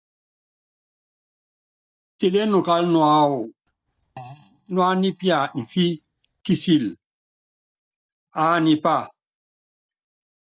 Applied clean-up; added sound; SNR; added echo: neural mask model DeepFilterNet 3.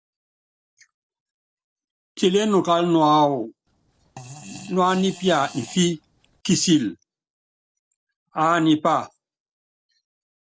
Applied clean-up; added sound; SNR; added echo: neural separator model SepFormer DNS4.